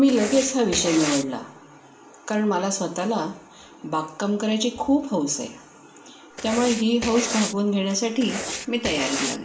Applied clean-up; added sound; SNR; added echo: none; Writing; 6 dB; reverberation time 1.7 s.